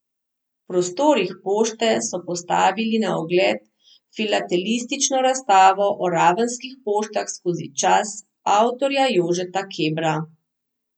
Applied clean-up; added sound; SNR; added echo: none; none; none; none.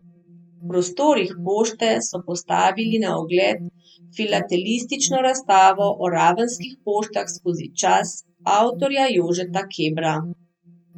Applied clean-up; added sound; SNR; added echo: neural mask model RNNoise.